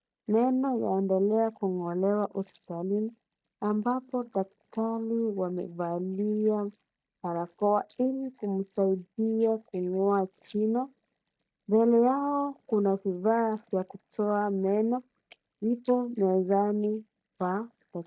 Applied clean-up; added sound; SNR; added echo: neural mask model DeepFilterNet 3.